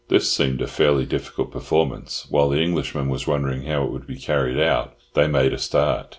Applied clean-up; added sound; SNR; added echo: none; none; none; none.